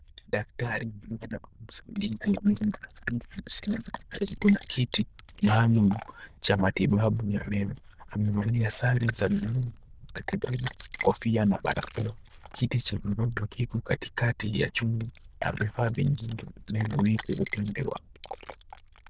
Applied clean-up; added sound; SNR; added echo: neural diffusion model UNIVERSE++.